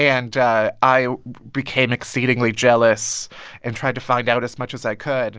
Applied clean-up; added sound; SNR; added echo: none; none; none; none.